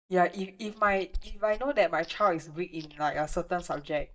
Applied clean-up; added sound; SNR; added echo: neural mask model DeepFilterNet 3.